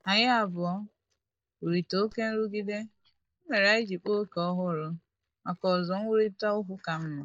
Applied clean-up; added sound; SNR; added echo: neural mask model DeepFilterNet 3.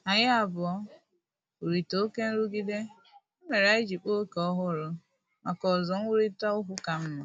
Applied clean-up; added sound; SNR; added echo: none; none; none; none.